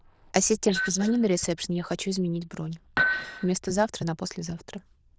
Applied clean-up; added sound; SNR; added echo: neural diffusion model UNIVERSE++.